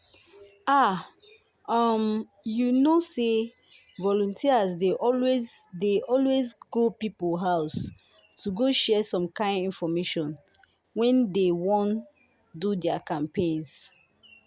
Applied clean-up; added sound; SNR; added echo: none; none; none; none.